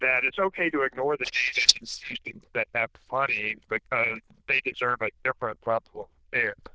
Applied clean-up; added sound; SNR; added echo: neural diffusion model UNIVERSE++.